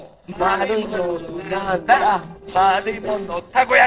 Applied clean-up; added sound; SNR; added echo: neural separator model SepFormer DNS4.